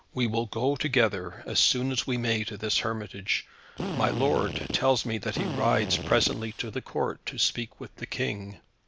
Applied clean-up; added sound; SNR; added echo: none; Drill; 6 dB; none.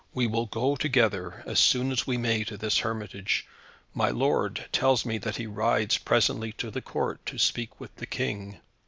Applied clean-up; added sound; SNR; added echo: none; none; none; none.